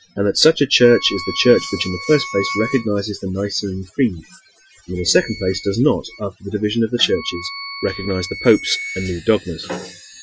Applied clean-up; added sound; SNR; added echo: classical method Wiener filter.